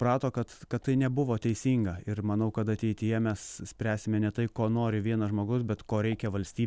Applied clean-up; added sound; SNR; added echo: none; none; none; none.